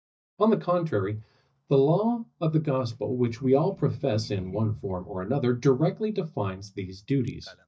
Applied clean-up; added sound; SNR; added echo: neural mask model DeepFilterNet 3.